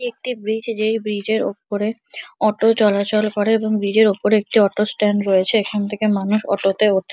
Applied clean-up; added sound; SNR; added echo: none; none; none; none.